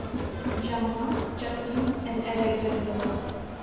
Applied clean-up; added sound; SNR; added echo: none; Crowd; 1 dB; reverberation time 1.2 s.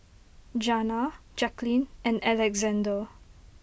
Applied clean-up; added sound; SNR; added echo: none; none; none; none.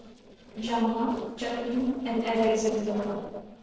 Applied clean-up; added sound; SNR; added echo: neural separator model SepFormer DNS4.